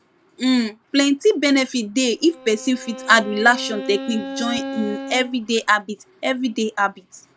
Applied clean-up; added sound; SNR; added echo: none; Bowed string instrument; 11 dB; none.